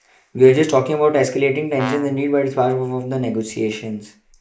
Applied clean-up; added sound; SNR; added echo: neural mask model Resemble Enhance denoiser.